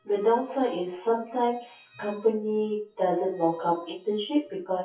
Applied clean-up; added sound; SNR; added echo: classical method WPE with log-MMSE.